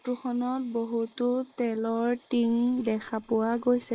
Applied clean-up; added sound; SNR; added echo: neural mask model Resemble Enhance denoiser.